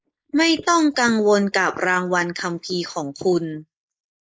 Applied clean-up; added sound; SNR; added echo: neural mask model Resemble Enhance denoiser.